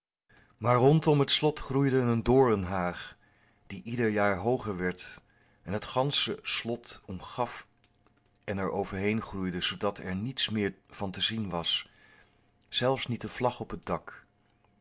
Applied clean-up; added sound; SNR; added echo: none; none; none; none.